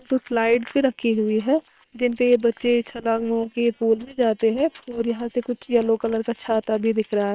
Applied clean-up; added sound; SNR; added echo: neural separator model SepFormer WHAM!.